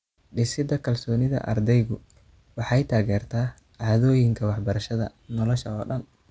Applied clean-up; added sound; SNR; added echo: none; none; none; none.